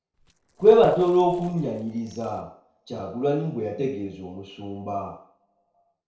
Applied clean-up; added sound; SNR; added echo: neural separator model SepFormer DNS4.